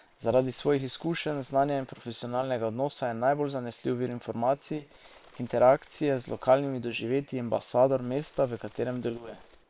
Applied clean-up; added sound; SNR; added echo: neural separator model SepFormer WHAM!.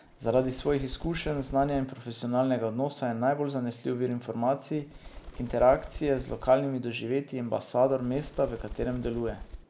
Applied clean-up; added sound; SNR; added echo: none; Bird; 13 dB; none.